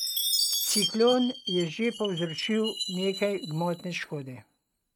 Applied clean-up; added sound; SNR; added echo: neural mask model RNNoise.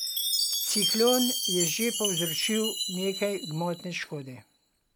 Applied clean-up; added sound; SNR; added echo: none; Chime; 1 dB; none.